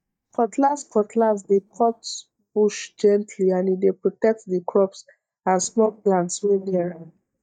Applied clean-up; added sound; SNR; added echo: neural mask model DeepFilterNet 3.